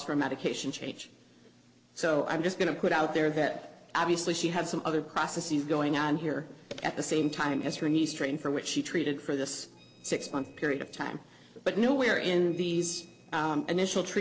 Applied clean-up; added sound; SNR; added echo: neural separator model SepFormer DNS4.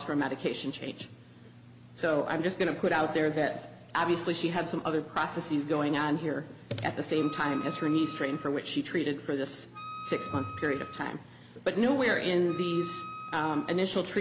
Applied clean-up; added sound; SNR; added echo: none; Wind instrument, woodwind instrument; 13 dB; none.